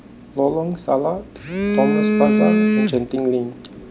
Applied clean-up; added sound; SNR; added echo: none; Telephone; -1 dB; none.